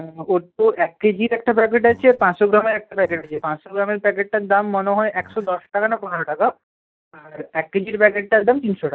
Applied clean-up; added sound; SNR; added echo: neural mask model DeepFilterNet 3.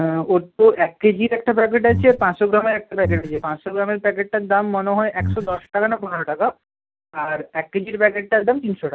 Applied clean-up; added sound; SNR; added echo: none; Breathing; 6 dB; none.